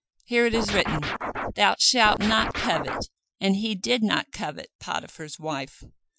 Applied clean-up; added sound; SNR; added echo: classical method Wiener filter.